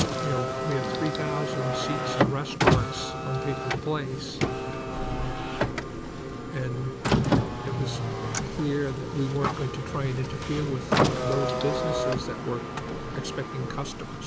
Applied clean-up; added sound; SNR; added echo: none; Car; -4 dB; none.